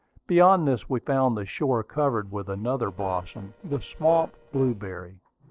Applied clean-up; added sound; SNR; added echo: neural separator model SepFormer DNS4.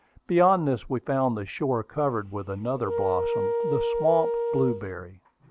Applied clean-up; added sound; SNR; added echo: none; Wind instrument, woodwind instrument; 2 dB; none.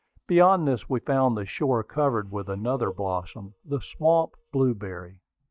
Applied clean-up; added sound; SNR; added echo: neural mask model DeepFilterNet 3.